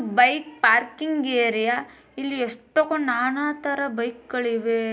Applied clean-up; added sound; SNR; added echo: none; none; none; none.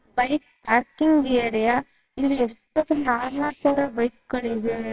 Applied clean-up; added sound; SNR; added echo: neural separator model SepFormer WHAMR!.